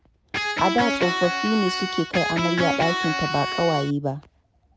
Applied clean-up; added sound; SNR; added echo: none; Electric guitar; 1 dB; none.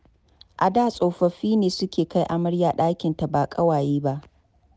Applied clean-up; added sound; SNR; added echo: none; none; none; none.